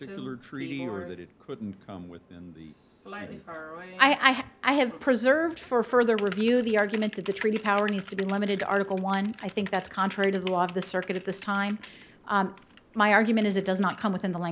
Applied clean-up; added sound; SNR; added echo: none; Typing; 18 dB; none.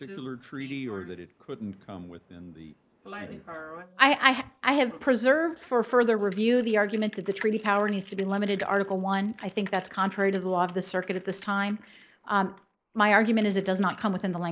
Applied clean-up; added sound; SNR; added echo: neural mask model Resemble Enhance denoiser.